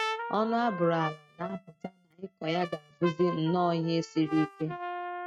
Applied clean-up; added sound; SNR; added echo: neural mask model RNNoise.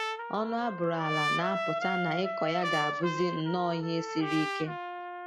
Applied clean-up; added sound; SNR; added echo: none; Trumpet; 2 dB; none.